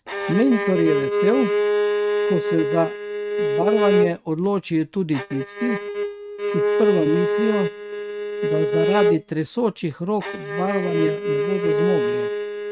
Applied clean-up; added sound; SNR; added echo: neural mask model RNNoise.